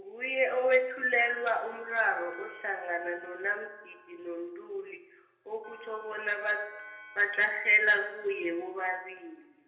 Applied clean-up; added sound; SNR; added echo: none; Bell; 19 dB; reverberation time 1.4 s.